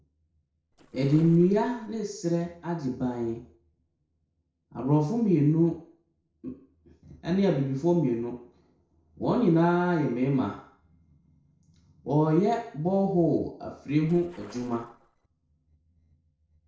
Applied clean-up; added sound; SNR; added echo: neural separator model SepFormer DNS4.